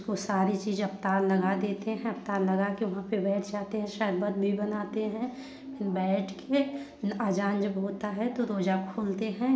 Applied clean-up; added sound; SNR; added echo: none; none; none; none.